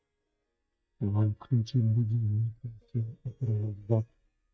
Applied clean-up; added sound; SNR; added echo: neural mask model DeepFilterNet 3.